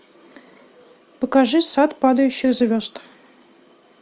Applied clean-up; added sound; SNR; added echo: none; none; none; none.